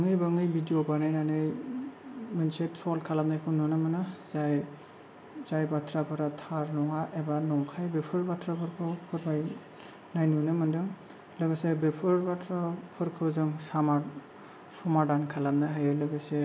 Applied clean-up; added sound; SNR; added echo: none; none; none; none.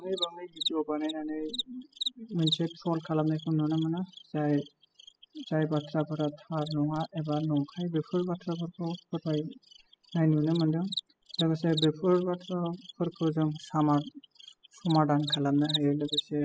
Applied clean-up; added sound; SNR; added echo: classical method spectral subtraction.